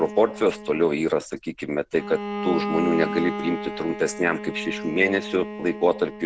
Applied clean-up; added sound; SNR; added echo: none; Bowed string instrument; 8 dB; none.